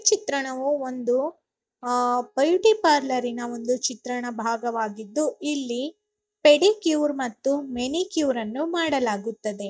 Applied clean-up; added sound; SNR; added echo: neural mask model DeepFilterNet 3.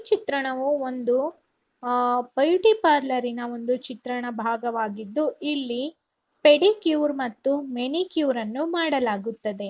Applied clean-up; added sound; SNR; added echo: neural mask model Resemble Enhance denoiser.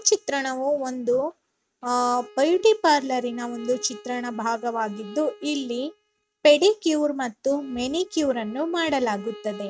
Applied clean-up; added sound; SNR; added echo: neural mask model RNNoise.